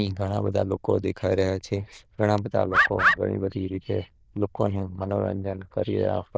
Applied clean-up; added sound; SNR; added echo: neural diffusion model UNIVERSE++.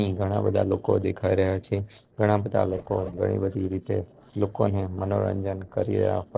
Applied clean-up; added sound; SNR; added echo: neural separator model SepFormer DNS4.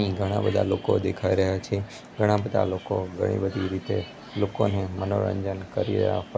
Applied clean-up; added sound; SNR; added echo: none; none; none; none.